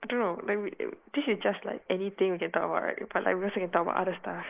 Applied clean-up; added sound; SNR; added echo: neural mask model Resemble Enhance denoiser.